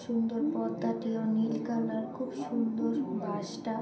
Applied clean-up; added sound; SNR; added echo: none; none; none; reverberation time 0.6 s.